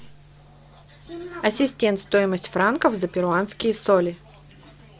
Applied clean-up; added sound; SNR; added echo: none; none; none; none.